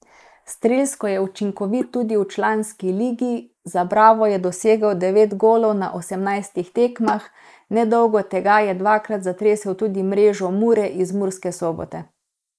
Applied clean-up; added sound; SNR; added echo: neural mask model Resemble Enhance denoiser.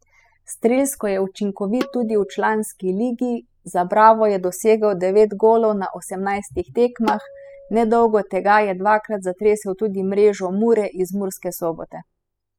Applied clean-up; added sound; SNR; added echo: classical method spectral subtraction.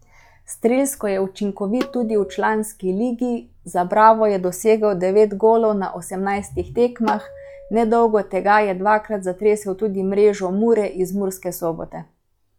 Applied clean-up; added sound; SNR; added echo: classical method log-MMSE.